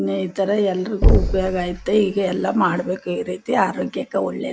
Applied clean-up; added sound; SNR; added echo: none; Knock; 2 dB; none.